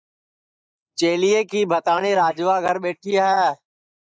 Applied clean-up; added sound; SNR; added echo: neural mask model Resemble Enhance denoiser.